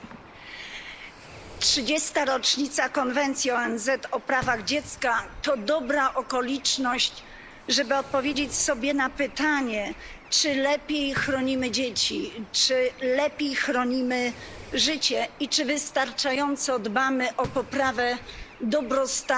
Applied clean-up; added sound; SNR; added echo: none; Fireworks + Bird; 18 dB; none.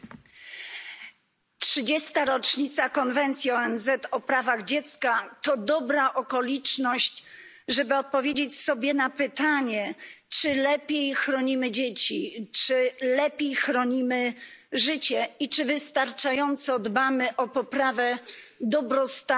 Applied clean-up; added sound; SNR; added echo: none; none; none; none.